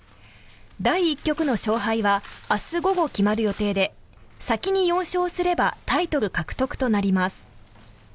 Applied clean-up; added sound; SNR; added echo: none; none; none; none.